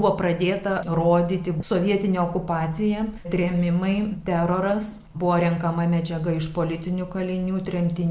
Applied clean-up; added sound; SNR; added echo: none; none; none; none.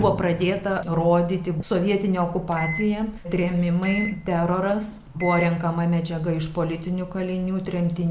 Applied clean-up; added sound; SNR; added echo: none; Microwave oven; 15 dB; none.